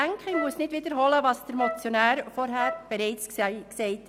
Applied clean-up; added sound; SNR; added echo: none; Wind instrument, woodwind instrument; 10 dB; none.